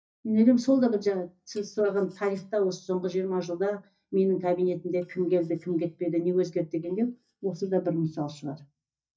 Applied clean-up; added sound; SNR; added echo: neural mask model DeepFilterNet 3.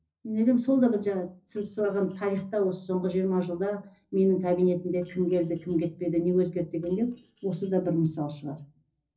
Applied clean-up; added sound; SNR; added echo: neural separator model SepFormer DNS4.